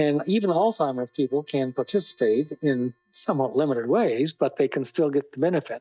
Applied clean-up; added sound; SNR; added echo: neural mask model DeepFilterNet 3.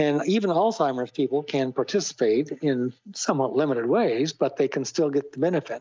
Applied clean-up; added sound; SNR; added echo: neural mask model Resemble Enhance denoiser.